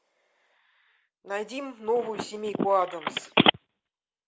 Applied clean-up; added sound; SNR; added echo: none; Telephone; -5 dB; none.